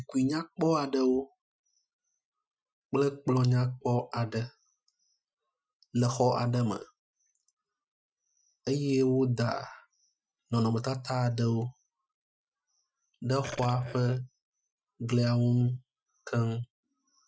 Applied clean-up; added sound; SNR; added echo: classical method Wiener filter.